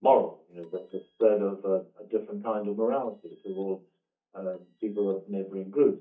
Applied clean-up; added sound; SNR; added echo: neural mask model DeepFilterNet 3.